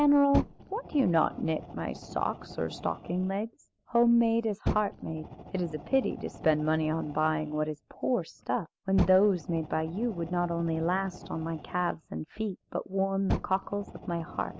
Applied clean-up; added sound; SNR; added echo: none; Fire; 11 dB; none.